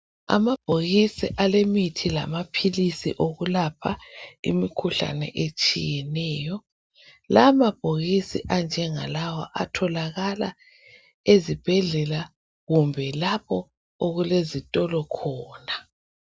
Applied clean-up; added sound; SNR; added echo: none; none; none; none.